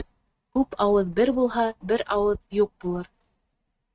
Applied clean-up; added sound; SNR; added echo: neural mask model RNNoise.